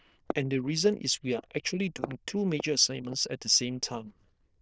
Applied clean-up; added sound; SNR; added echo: neural diffusion model UNIVERSE++.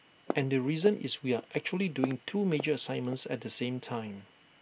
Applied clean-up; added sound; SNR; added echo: none; Walk, footsteps; 12 dB; none.